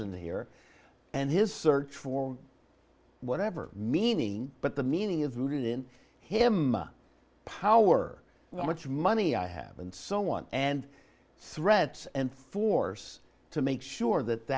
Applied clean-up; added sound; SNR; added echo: none; none; none; none.